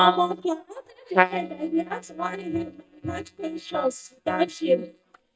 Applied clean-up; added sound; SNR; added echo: neural mask model DeepFilterNet 3.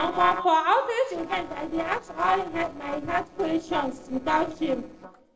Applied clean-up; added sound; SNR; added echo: neural separator model SepFormer DNS4.